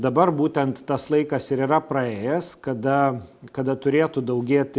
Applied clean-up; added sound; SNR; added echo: none; none; none; none.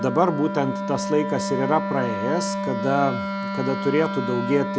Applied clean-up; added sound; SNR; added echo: none; Wind instrument, woodwind instrument; 3 dB; none.